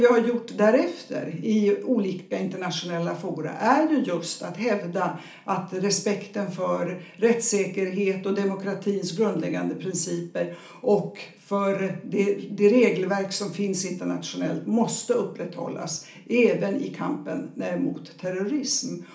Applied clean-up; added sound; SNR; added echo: none; none; none; reverberation time 0.4 s.